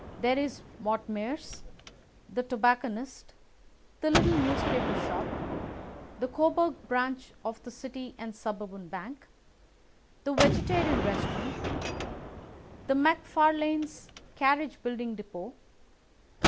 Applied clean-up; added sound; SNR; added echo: none; Gunshot, gunfire; 4 dB; none.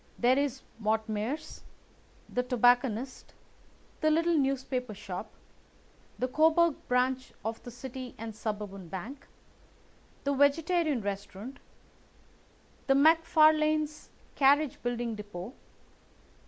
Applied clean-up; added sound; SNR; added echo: none; none; none; none.